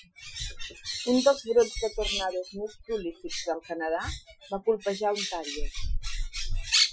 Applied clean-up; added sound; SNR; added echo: classical method Wiener filter.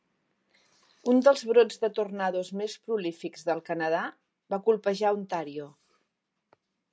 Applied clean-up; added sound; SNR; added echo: none; none; none; none.